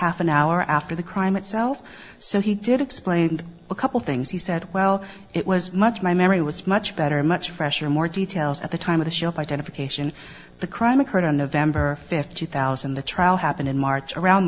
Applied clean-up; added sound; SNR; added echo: none; none; none; none.